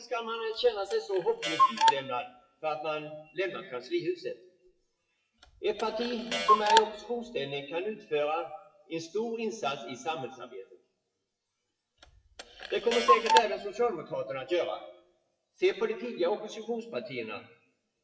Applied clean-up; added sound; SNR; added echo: classical method WPE with log-MMSE.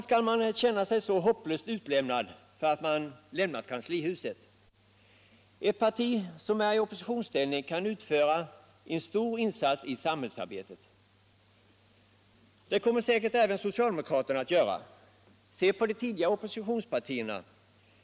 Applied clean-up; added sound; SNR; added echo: none; none; none; none.